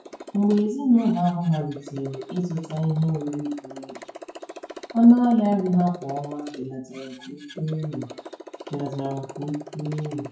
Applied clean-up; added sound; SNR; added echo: classical method WPE with log-MMSE.